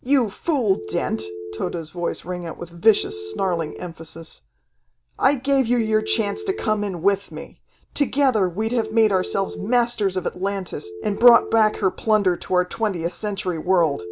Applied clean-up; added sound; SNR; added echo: none; Telephone; 14 dB; none.